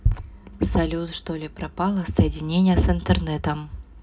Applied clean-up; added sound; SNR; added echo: none; Bass drum; 7 dB; reverberation time 0.3 s.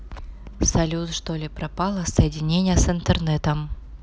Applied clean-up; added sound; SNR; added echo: none; none; none; none.